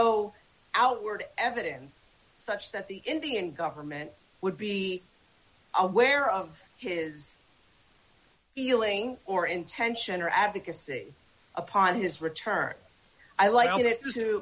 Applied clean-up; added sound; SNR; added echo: none; none; none; none.